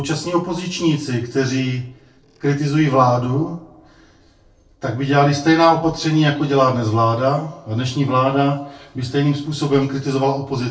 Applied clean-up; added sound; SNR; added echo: neural separator model SepFormer DNS4.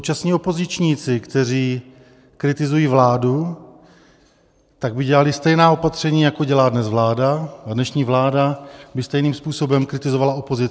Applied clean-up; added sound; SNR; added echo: none; none; none; none.